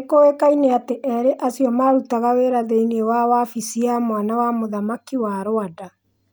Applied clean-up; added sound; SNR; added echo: none; none; none; none.